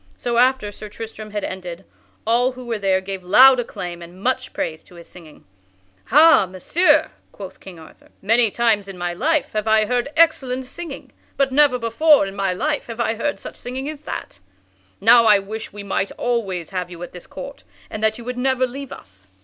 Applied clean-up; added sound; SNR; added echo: none; none; none; none.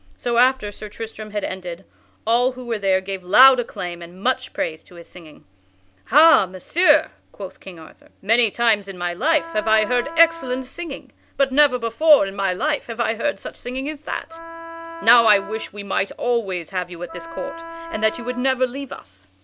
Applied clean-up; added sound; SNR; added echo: none; Wind instrument, woodwind instrument; 13 dB; none.